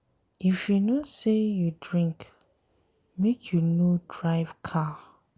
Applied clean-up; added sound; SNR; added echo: none; none; none; none.